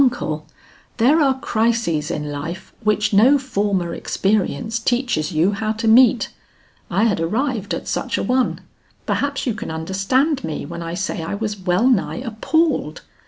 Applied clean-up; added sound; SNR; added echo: none; none; none; none.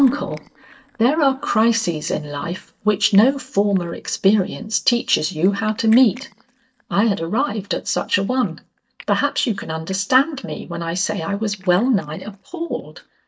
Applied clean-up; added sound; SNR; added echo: neural mask model DeepFilterNet 3.